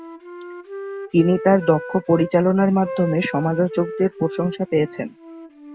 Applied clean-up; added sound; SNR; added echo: none; Wind instrument, woodwind instrument; 12 dB; none.